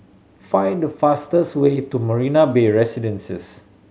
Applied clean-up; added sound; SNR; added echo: none; none; none; none.